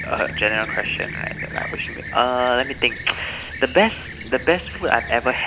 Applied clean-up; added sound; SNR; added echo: none; Fixed-wing aircraft, airplane; 10 dB; none.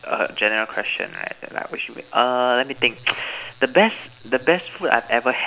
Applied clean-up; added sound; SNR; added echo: none; none; none; none.